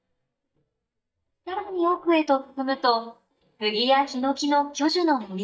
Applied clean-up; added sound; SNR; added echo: neural mask model DeepFilterNet 3.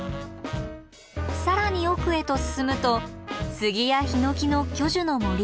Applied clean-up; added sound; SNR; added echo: none; none; none; none.